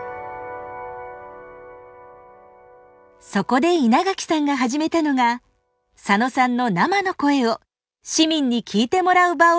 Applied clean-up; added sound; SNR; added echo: none; none; none; none.